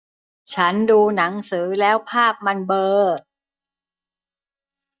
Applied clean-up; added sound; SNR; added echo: neural mask model DeepFilterNet 3.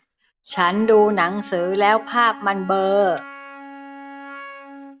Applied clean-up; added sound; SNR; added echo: none; Wind instrument, woodwind instrument; 17 dB; none.